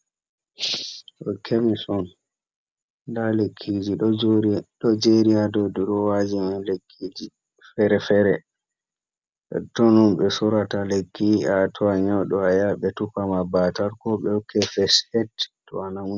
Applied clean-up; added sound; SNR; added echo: none; none; none; none.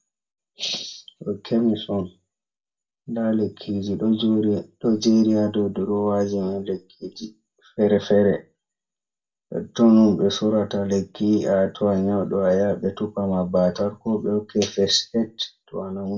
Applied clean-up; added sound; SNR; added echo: none; none; none; reverberation time 0.2 s.